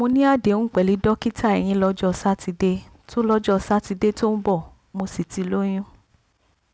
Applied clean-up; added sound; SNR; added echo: none; none; none; none.